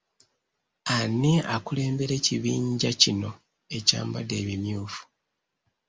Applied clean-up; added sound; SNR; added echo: none; none; none; none.